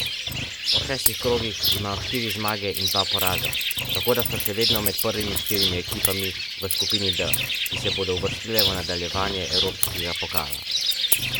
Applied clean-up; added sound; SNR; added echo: none; Bird + Keys jangling; -4 dB; none.